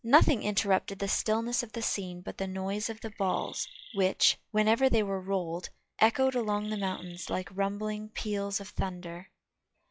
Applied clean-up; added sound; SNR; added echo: classical method log-MMSE.